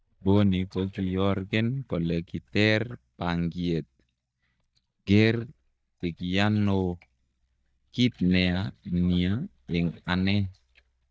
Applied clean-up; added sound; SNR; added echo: neural mask model DeepFilterNet 3.